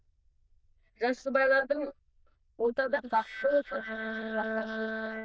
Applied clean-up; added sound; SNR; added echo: neural diffusion model UNIVERSE++.